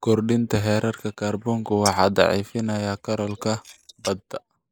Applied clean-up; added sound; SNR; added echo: neural mask model Resemble Enhance denoiser.